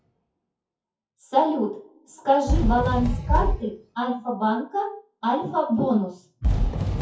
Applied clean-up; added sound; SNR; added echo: classical method WPE with log-MMSE.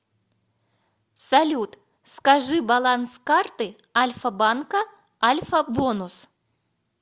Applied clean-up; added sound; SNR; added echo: none; none; none; none.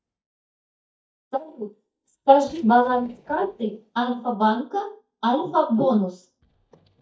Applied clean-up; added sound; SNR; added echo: neural mask model DeepFilterNet 3.